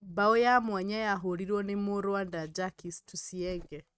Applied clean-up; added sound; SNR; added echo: neural mask model RNNoise.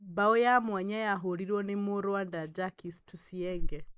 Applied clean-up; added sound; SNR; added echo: neural mask model Resemble Enhance denoiser.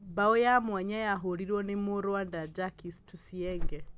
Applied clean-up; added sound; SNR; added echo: none; Alarm / Insect; 9 dB; none.